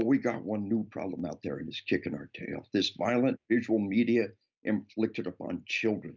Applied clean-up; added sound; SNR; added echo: none; none; none; none.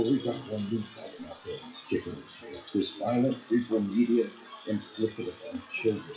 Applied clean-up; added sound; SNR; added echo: classical method WPE with log-MMSE.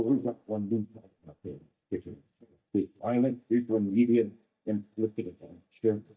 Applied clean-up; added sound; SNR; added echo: neural mask model DeepFilterNet 3.